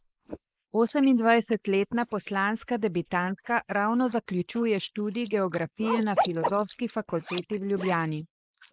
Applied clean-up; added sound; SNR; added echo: neural mask model Resemble Enhance denoiser.